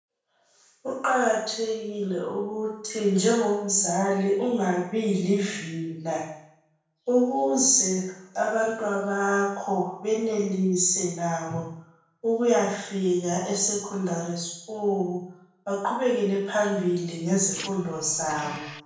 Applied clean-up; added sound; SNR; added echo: none; Printer; 14 dB; reverberation time 0.6 s.